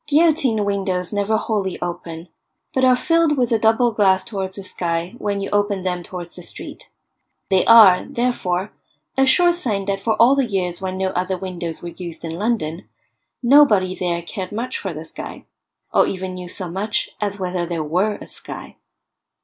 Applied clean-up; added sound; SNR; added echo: none; none; none; none.